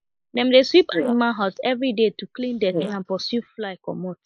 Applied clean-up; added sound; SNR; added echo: neural mask model Resemble Enhance denoiser.